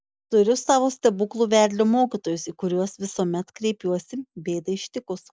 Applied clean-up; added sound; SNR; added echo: none; none; none; none.